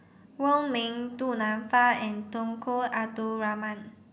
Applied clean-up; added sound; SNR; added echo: none; none; none; none.